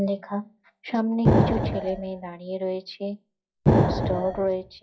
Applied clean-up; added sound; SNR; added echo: classical method WPE with log-MMSE.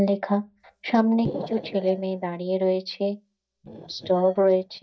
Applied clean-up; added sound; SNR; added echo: neural mask model DeepFilterNet 3.